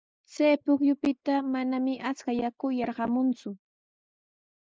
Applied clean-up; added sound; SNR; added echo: neural mask model Resemble Enhance denoiser.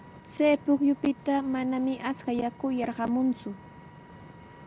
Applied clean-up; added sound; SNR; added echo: none; Vehicle; 20 dB; none.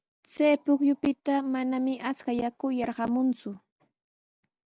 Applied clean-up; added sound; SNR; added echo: none; none; none; none.